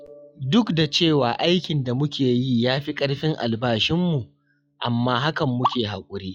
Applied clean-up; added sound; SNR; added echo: classical method log-MMSE.